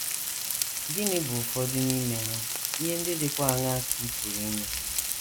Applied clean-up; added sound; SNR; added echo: none; Frying (food); -1 dB; none.